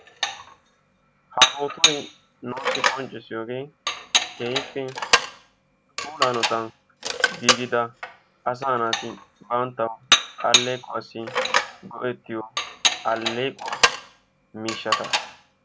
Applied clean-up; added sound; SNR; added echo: none; Dishes, pots, and pans; -4 dB; none.